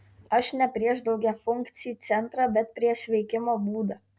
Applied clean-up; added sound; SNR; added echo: none; none; none; none.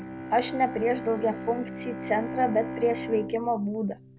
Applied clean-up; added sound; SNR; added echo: none; Bowed string instrument; 8 dB; none.